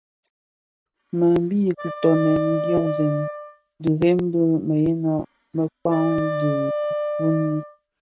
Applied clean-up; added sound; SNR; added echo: neural mask model RNNoise.